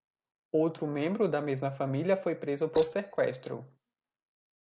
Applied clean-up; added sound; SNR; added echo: neural mask model Resemble Enhance denoiser.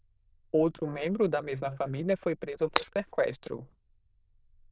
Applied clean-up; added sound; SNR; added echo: neural diffusion model UNIVERSE++.